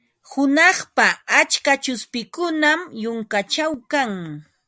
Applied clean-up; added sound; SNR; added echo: none; none; none; none.